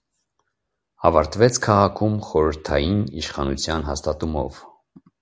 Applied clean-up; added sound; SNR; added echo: none; none; none; none.